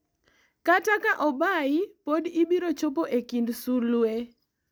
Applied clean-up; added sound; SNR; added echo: none; none; none; none.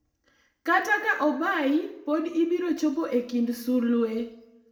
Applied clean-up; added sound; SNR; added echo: none; none; none; reverberation time 0.7 s.